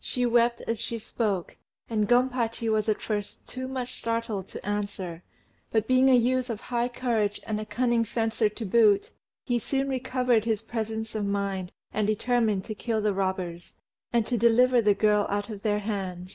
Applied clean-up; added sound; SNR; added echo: none; none; none; none.